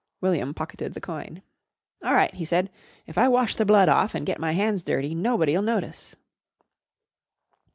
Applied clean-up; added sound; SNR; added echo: none; none; none; none.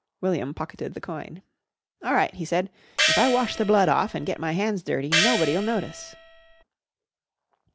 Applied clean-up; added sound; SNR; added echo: none; Gong; 1 dB; none.